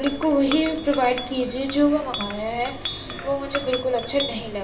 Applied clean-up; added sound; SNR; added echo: none; Chink, clink; 10 dB; reverberation time 0.8 s.